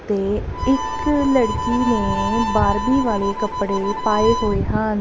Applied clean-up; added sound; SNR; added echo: none; Harmonica; 6 dB; none.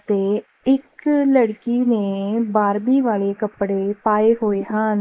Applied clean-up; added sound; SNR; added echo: neural mask model Resemble Enhance denoiser.